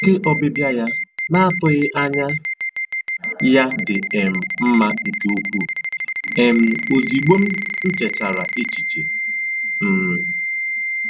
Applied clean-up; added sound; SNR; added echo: none; Ringtone; 4 dB; none.